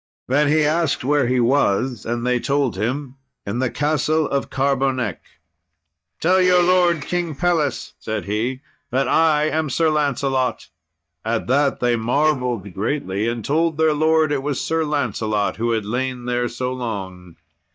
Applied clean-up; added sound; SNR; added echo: neural mask model DeepFilterNet 3.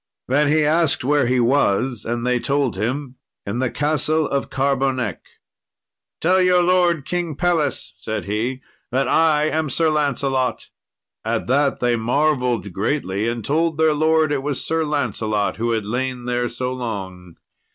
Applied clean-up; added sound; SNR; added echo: none; none; none; none.